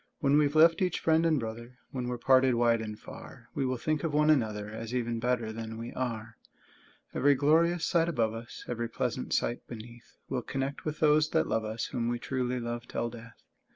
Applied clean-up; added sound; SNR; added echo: none; none; none; none.